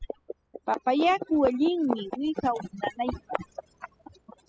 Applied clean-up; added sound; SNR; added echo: classical method spectral subtraction.